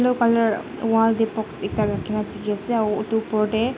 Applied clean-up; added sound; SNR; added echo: none; none; none; none.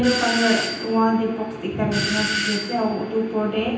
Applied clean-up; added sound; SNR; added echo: none; Doorbell; 6 dB; reverberation time 0.9 s.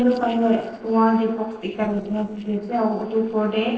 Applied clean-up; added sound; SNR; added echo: neural separator model SepFormer DNS4.